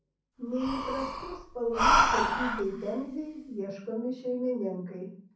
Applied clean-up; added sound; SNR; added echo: none; Breathing; -4 dB; reverberation time 0.6 s.